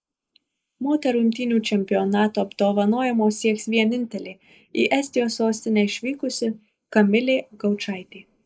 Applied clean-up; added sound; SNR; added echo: neural mask model Resemble Enhance denoiser.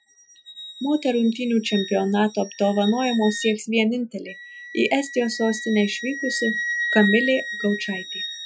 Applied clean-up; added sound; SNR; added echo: classical method Wiener filter.